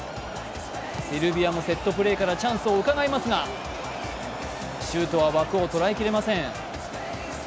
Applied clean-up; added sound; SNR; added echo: none; none; none; none.